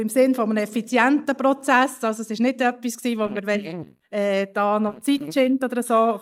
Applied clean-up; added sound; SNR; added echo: neural mask model DeepFilterNet 3.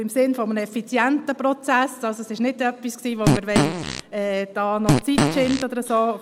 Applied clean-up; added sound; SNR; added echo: none; Fart; 0 dB; none.